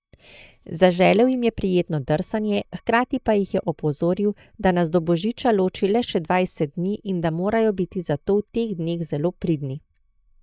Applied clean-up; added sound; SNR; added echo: neural mask model DeepFilterNet 3.